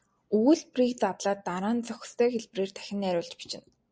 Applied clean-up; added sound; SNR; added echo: none; none; none; none.